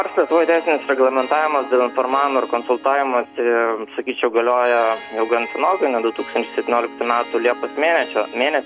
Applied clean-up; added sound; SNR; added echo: none; Harp; 16 dB; none.